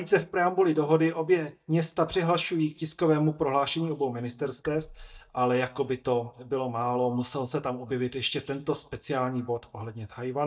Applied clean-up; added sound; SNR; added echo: neural mask model DeepFilterNet 3.